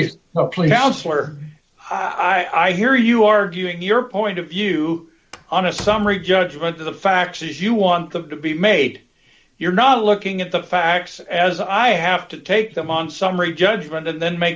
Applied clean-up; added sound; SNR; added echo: none; Slam; 19 dB; none.